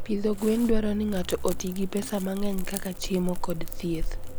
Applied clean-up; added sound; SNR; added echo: none; Crackle; 1 dB; none.